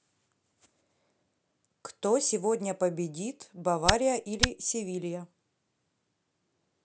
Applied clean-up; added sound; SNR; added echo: none; Tick; -2 dB; none.